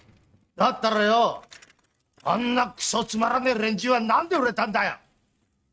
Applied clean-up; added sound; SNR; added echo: neural mask model RNNoise.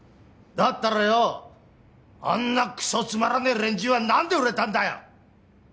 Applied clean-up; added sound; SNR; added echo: none; none; none; none.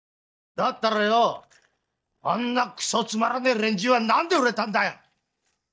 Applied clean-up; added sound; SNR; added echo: neural mask model DeepFilterNet 3.